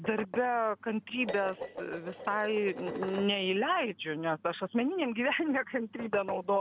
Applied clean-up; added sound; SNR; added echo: none; Dishes, pots, and pans + Knock; 11 dB; none.